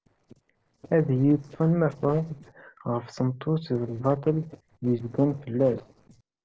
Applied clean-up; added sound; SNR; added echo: neural separator model SepFormer DNS4.